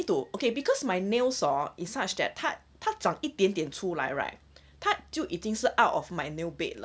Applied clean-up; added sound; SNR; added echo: none; none; none; none.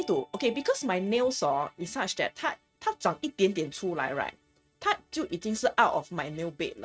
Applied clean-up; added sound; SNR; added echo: neural mask model RNNoise.